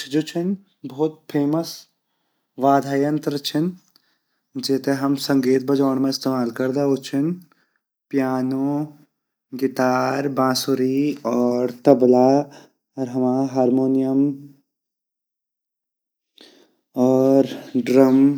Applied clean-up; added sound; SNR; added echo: none; none; none; none.